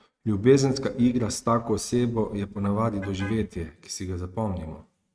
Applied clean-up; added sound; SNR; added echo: neural mask model RNNoise.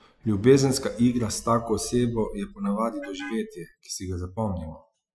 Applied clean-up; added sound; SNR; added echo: classical method Wiener filter.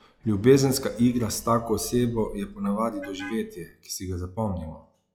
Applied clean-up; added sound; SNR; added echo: classical method log-MMSE.